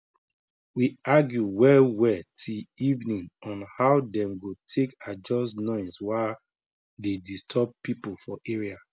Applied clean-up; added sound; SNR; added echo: none; none; none; none.